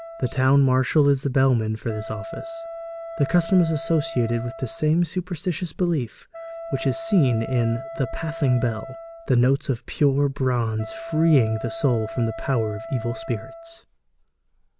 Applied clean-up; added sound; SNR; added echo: none; Wind instrument, woodwind instrument; 14 dB; none.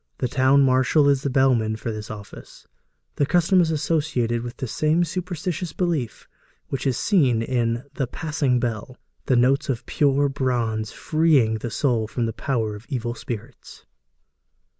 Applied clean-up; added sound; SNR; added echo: none; none; none; none.